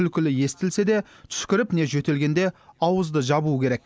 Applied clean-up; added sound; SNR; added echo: none; none; none; none.